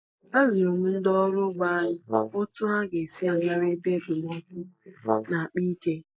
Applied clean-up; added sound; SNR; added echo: neural mask model Resemble Enhance denoiser.